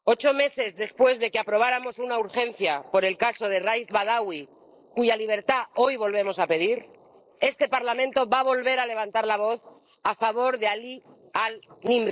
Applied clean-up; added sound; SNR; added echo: neural mask model Resemble Enhance denoiser.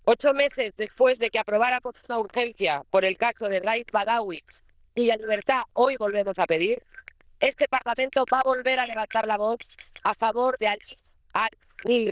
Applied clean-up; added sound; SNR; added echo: neural diffusion model UNIVERSE++.